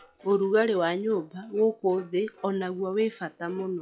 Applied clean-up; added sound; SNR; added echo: classical method log-MMSE.